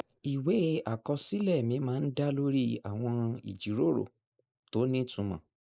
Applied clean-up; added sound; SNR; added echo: neural mask model Resemble Enhance denoiser.